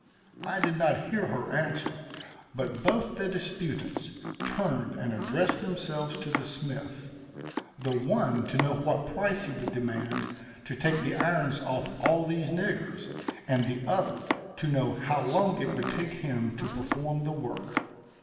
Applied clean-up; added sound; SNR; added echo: none; Domestic sounds, home sounds; 8 dB; reverberation time 1.7 s.